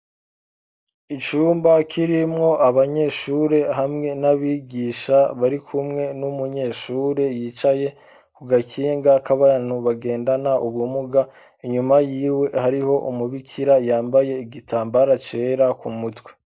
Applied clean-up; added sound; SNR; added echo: none; none; none; none.